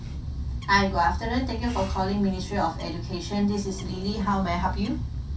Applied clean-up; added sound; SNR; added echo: none; Bird; 5 dB; reverberation time 0.3 s.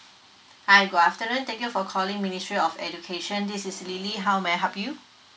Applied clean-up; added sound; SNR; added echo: none; none; none; none.